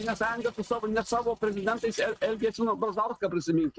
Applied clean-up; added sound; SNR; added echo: neural mask model RNNoise.